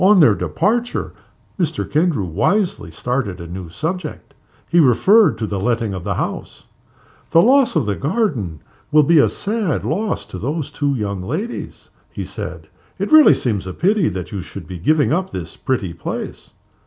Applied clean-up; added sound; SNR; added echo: none; none; none; none.